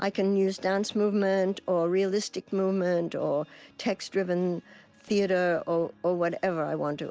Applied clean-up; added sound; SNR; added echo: none; none; none; none.